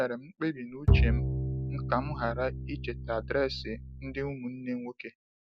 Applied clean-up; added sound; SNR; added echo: none; Bowed string instrument; -4 dB; none.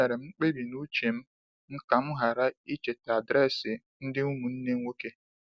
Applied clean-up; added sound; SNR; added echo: none; none; none; none.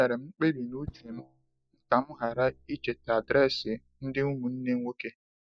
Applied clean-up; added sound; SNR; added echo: neural mask model DeepFilterNet 3.